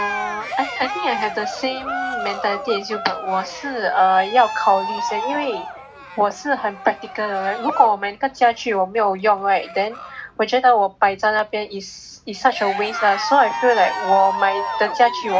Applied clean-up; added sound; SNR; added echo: none; Cheering; 8 dB; none.